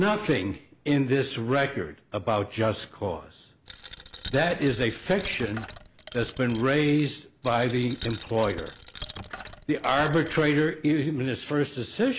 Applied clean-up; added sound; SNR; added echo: none; Coin (dropping); 12 dB; none.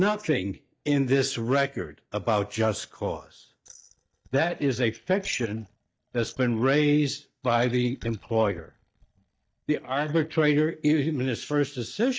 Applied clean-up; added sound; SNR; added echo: neural mask model DeepFilterNet 3.